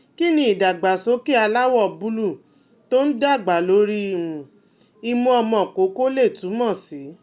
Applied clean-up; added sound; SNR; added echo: none; none; none; none.